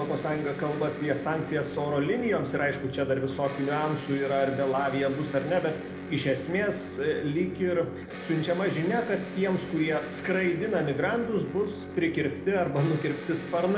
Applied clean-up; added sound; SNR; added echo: none; Electric guitar; 10 dB; reverberation time 0.7 s.